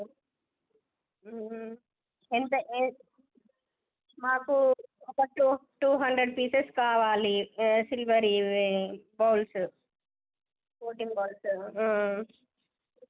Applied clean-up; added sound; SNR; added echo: none; none; none; none.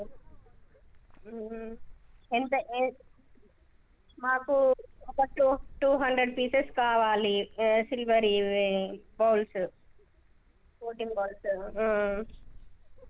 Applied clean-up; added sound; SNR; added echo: none; Wind; 19 dB; none.